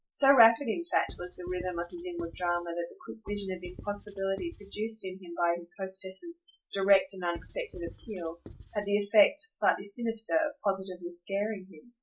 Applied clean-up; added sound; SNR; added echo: classical method log-MMSE.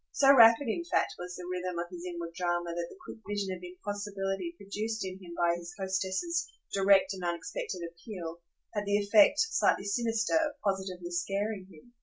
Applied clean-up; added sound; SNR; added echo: none; none; none; none.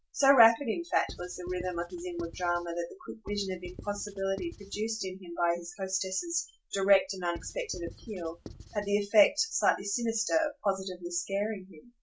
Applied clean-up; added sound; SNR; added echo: none; Writing; 17 dB; none.